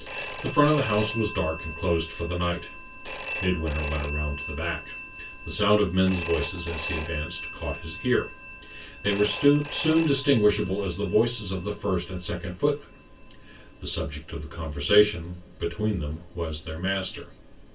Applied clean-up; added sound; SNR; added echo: none; Telephone; 13 dB; reverberation time 0.2 s.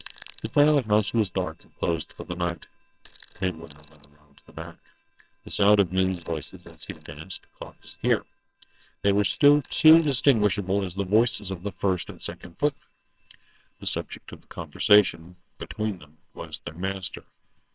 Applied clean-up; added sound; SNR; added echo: neural separator model SepFormer WHAMR!.